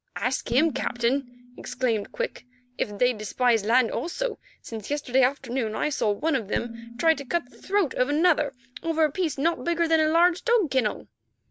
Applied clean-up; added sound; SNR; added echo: none; Dishes, pots, and pans; 17 dB; none.